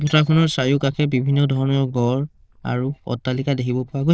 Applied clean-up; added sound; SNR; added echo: neural diffusion model UNIVERSE++.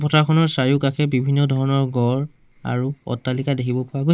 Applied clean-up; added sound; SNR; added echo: neural mask model Resemble Enhance denoiser.